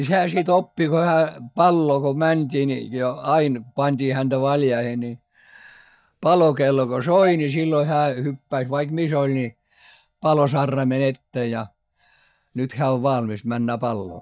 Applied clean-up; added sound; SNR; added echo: neural mask model DeepFilterNet 3.